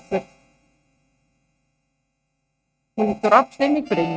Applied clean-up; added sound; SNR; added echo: neural mask model RNNoise.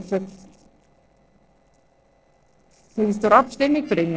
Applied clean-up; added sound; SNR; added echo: neural separator model SepFormer DNS4.